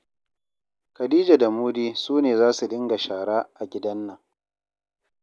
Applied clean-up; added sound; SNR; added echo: none; none; none; none.